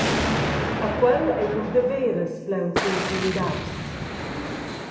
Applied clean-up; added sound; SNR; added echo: none; Explosion; 2 dB; reverberation time 2.3 s.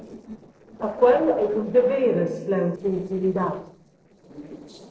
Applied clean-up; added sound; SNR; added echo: neural separator model SepFormer DNS4.